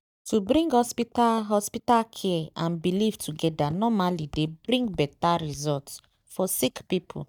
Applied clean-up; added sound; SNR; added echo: neural mask model DeepFilterNet 3.